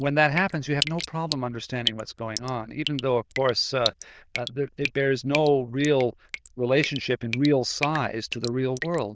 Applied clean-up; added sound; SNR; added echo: neural diffusion model UNIVERSE++.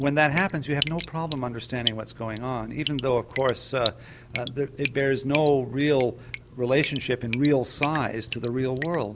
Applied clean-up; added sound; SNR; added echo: none; Drip; 10 dB; none.